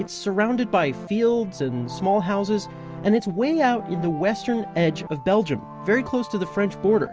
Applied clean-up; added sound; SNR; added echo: none; none; none; none.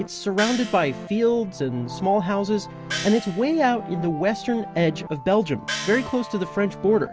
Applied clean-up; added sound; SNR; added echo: none; Gong; 11 dB; none.